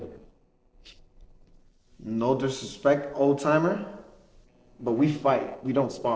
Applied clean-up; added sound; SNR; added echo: neural separator model SepFormer DNS4.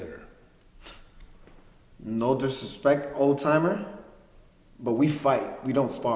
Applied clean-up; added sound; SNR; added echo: none; none; none; none.